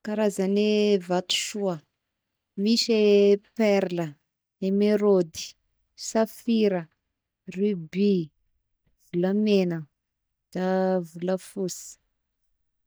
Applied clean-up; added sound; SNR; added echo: neural mask model DeepFilterNet 3.